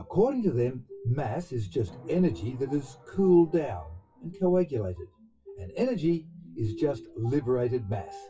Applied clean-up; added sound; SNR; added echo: classical method WPE with log-MMSE.